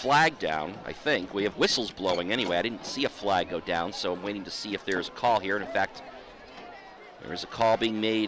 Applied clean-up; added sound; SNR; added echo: none; none; none; none.